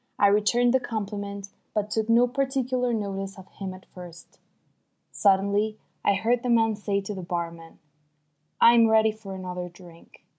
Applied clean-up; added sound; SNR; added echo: none; none; none; none.